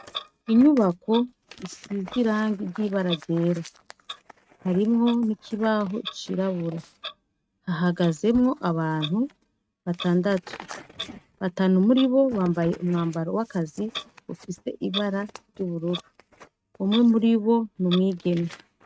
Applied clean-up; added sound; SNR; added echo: neural mask model RNNoise.